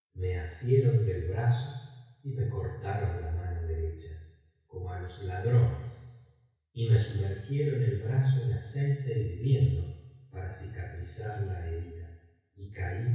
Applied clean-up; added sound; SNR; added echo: none; none; none; reverberation time 1.1 s.